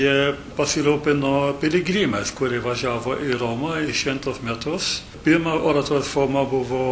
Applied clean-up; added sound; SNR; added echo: none; none; none; none.